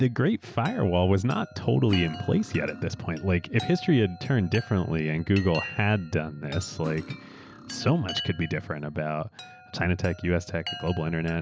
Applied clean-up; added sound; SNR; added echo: none; Chime + Cutlery, silverware; 16 dB; none.